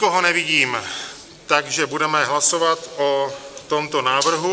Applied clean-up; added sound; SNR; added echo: none; none; none; none.